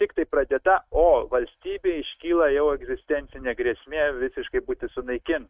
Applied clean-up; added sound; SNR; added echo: neural mask model RNNoise.